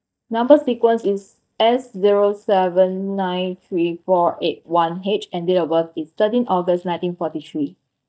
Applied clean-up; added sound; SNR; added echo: neural mask model DeepFilterNet 3.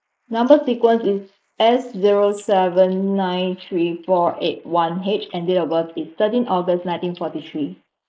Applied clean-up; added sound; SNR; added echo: neural mask model Resemble Enhance denoiser.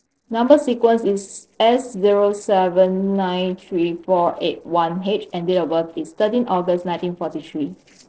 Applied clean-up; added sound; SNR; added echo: neural separator model SepFormer DNS4.